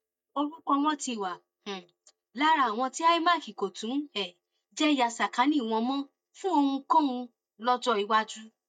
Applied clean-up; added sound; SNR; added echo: neural mask model DeepFilterNet 3.